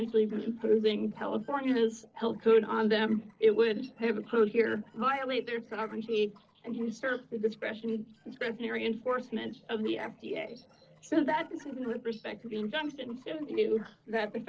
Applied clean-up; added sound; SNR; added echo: neural separator model SepFormer DNS4.